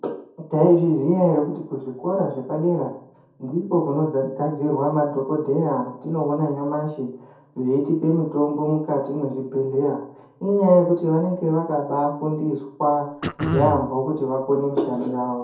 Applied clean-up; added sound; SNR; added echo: none; Cough; 6 dB; reverberation time 0.6 s.